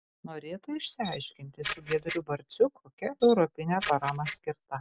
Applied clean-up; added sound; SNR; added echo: none; Camera; 5 dB; none.